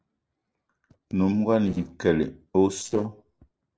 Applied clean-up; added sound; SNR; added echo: neural separator model SepFormer DNS4.